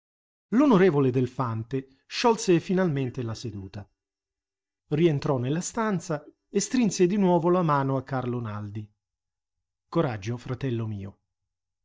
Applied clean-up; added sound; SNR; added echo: neural mask model DeepFilterNet 3.